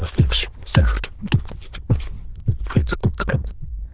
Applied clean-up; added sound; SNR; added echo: neural diffusion model UNIVERSE++.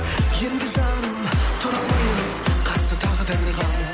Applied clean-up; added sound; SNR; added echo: none; Car passing by; 12 dB; none.